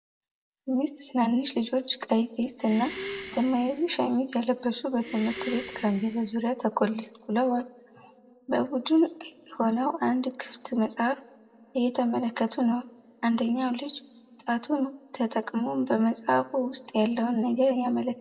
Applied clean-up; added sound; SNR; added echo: none; Breathing; 14 dB; reverberation time 1.4 s.